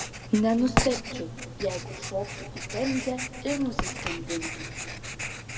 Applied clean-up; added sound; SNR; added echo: none; Writing; 3 dB; reverberation time 1.7 s.